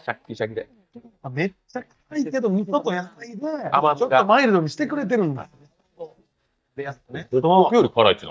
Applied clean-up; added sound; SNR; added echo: neural mask model DeepFilterNet 3.